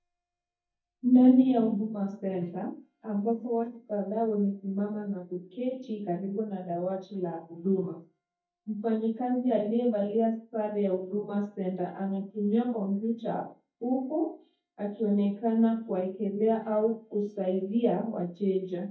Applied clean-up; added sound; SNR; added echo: neural mask model DeepFilterNet 3.